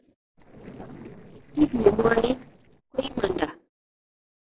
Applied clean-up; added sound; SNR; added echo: neural separator model SepFormer DNS4.